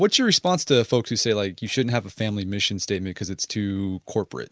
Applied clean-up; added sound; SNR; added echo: none; none; none; none.